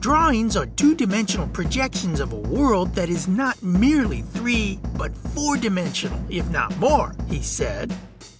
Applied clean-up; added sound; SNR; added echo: none; Drum / Drum kit; 7 dB; none.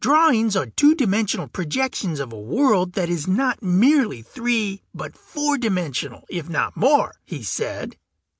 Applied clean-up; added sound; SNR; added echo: none; none; none; none.